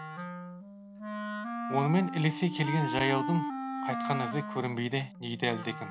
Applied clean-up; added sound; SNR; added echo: none; Wind instrument, woodwind instrument; 5 dB; none.